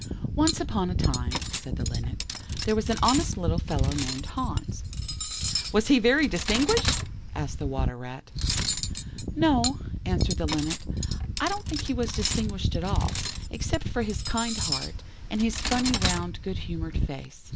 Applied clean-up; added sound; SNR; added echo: none; Cutlery, silverware; 0 dB; none.